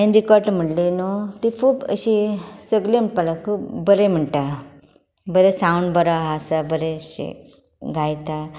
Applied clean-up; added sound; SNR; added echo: none; none; none; none.